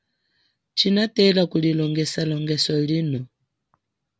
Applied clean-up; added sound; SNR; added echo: none; none; none; none.